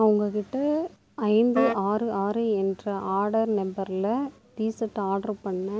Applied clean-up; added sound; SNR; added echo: none; Wind instrument, woodwind instrument; 6 dB; none.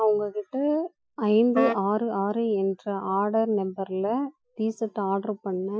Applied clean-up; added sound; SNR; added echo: classical method Wiener filter.